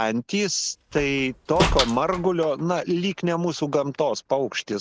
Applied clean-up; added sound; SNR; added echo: none; Slam; 6 dB; none.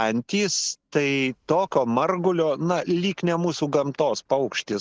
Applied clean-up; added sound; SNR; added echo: none; none; none; none.